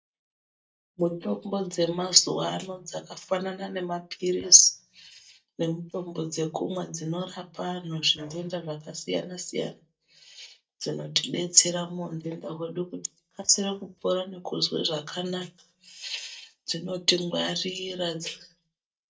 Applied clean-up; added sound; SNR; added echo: neural mask model DeepFilterNet 3.